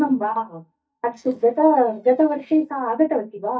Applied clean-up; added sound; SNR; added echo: neural mask model DeepFilterNet 3.